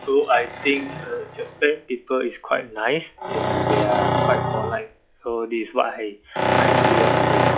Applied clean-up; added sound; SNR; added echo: classical method log-MMSE.